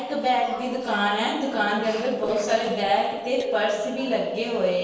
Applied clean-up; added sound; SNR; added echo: neural separator model SepFormer DNS4.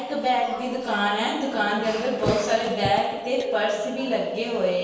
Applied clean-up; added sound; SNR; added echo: none; Thump, thud; 11 dB; reverberation time 1.2 s.